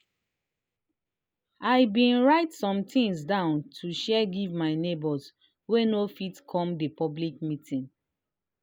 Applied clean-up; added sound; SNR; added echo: none; none; none; none.